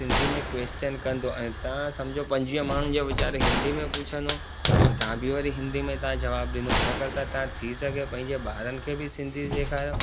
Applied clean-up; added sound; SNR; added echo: none; Hiss / Fire + Gunshot, gunfire; -2 dB; none.